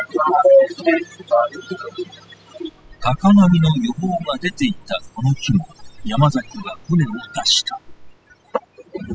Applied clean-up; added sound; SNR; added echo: classical method spectral subtraction.